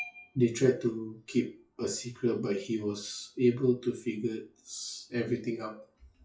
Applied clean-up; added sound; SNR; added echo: classical method WPE with log-MMSE.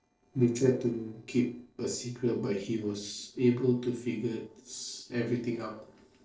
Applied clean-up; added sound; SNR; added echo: neural separator model SepFormer DNS4.